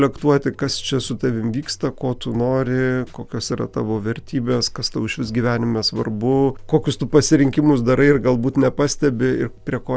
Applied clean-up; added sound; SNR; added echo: none; none; none; none.